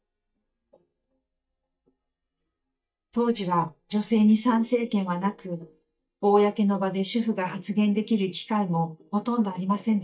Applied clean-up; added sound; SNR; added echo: neural mask model DeepFilterNet 3.